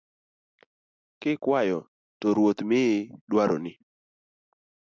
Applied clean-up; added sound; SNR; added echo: none; none; none; none.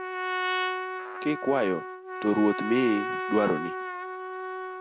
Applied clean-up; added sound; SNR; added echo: none; Trumpet; 4 dB; none.